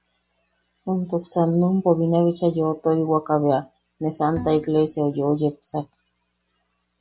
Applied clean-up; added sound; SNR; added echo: none; Bowed string instrument; 14 dB; none.